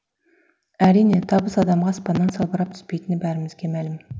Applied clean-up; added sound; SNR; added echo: none; none; none; none.